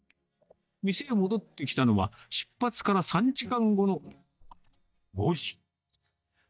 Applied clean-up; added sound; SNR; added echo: neural mask model DeepFilterNet 3.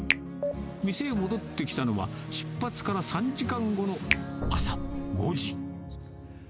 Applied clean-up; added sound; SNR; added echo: none; Explosion + Finger snapping; 5 dB; none.